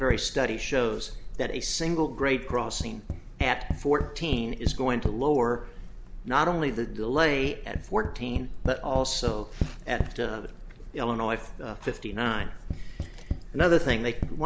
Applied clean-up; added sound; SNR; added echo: none; Tap; 8 dB; none.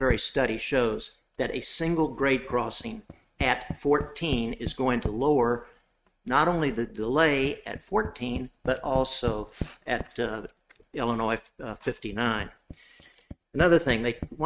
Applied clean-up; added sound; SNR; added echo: neural mask model RNNoise.